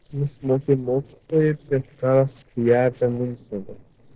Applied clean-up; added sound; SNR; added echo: neural separator model SepFormer DNS4.